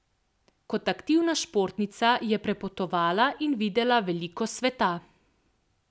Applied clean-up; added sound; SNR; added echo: none; none; none; none.